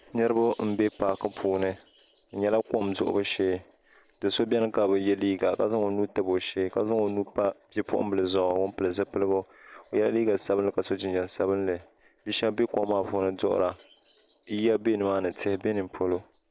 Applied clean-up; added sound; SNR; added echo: none; none; none; none.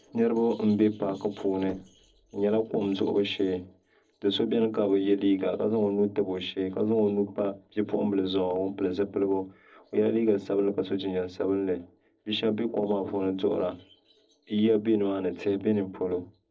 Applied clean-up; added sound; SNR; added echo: neural separator model SepFormer DNS4.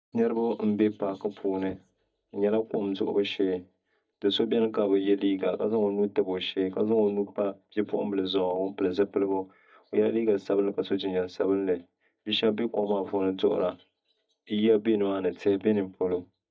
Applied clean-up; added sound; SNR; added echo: neural mask model DeepFilterNet 3.